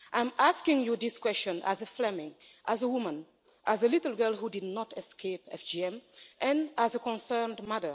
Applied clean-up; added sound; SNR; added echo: none; none; none; none.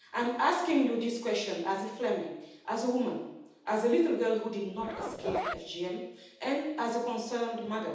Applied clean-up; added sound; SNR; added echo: none; Zipper (clothing); 6 dB; reverberation time 0.8 s.